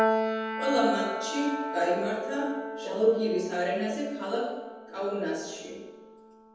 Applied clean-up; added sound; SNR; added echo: none; Piano; 4 dB; reverberation time 1.1 s.